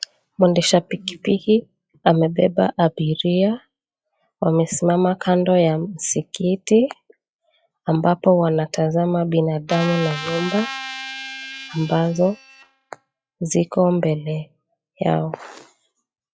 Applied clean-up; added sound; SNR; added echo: classical method log-MMSE.